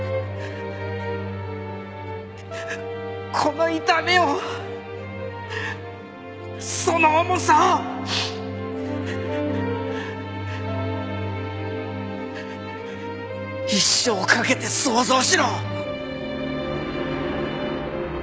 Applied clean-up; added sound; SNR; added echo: none; Keyboard (musical); 16 dB; none.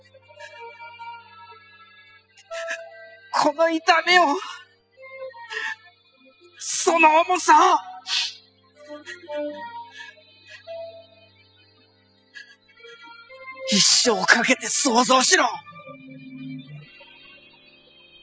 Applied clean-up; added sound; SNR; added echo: classical method spectral subtraction.